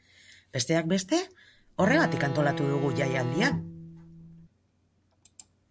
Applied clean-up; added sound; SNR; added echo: none; Bowed string instrument; 4 dB; none.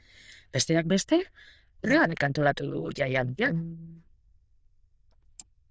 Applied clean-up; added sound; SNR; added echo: neural diffusion model UNIVERSE++.